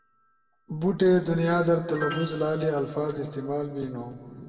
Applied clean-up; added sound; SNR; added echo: none; Piano; 17 dB; reverberation time 1.7 s.